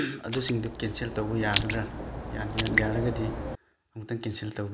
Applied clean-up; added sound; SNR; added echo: none; Raindrop; 0 dB; none.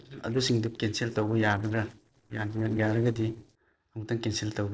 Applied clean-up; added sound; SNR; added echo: neural separator model SepFormer DNS4.